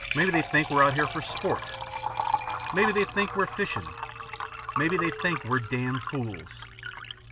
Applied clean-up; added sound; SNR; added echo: none; Liquid; 5 dB; none.